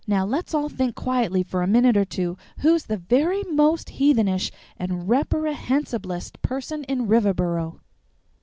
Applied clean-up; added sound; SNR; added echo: none; none; none; none.